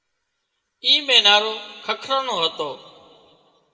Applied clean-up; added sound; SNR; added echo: none; none; none; reverberation time 1.7 s.